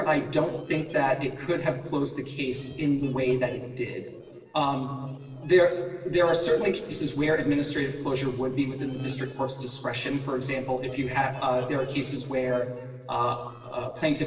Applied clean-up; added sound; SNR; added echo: neural separator model SepFormer DNS4.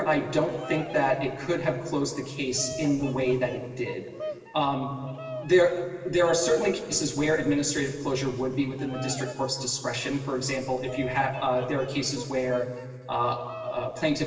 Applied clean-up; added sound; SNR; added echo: none; Bird vocalization, bird call, bird song; 14 dB; reverberation time 1.9 s.